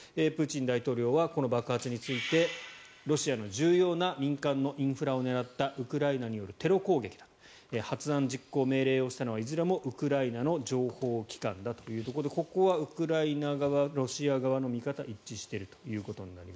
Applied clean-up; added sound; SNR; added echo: none; none; none; none.